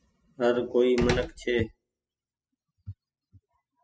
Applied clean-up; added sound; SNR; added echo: classical method spectral subtraction.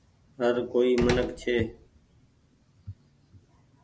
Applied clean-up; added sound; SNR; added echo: none; Slam; 8 dB; none.